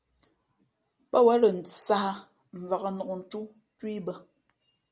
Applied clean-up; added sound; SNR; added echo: none; none; none; none.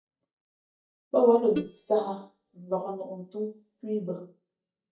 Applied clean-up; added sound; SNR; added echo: neural mask model DeepFilterNet 3.